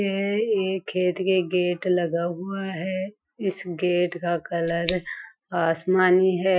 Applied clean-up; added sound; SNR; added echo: classical method Wiener filter.